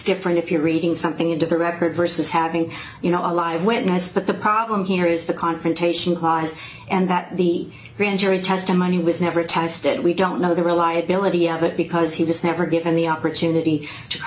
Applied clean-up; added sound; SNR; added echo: none; none; none; none.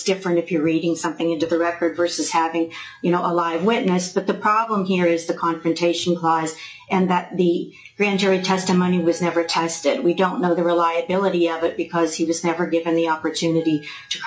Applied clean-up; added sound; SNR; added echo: classical method log-MMSE.